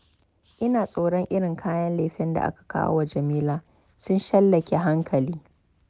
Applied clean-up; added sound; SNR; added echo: none; none; none; none.